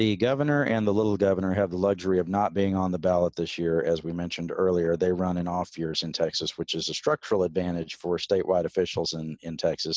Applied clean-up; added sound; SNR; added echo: none; none; none; none.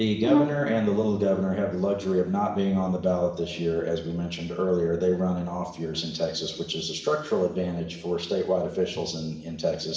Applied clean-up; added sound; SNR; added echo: none; Brass instrument; 0 dB; reverberation time 0.9 s.